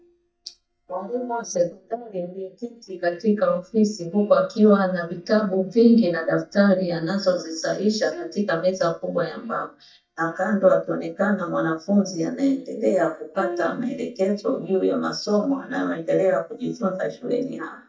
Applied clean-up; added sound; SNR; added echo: neural mask model DeepFilterNet 3.